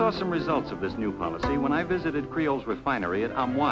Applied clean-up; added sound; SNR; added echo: none; Bowed string instrument; 11 dB; none.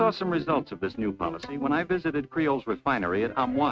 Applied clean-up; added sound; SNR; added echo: neural mask model RNNoise.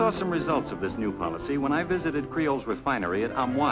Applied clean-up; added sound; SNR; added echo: none; none; none; none.